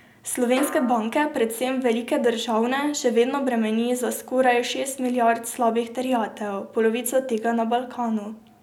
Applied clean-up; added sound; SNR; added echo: none; Snare drum; 16 dB; none.